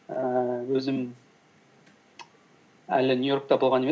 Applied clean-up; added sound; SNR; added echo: none; none; none; none.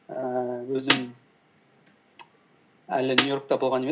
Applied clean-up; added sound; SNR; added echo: none; Snare drum; -4 dB; none.